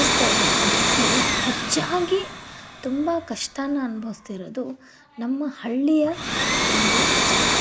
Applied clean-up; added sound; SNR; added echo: none; Domestic sounds, home sounds; -3 dB; none.